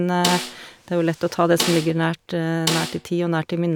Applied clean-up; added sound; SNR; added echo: none; Snare drum; 8 dB; none.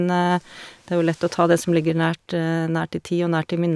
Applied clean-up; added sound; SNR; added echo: none; none; none; none.